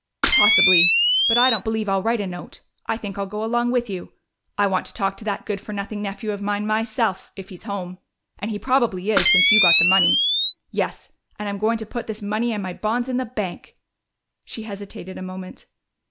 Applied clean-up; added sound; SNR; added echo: none; Camera; -5 dB; none.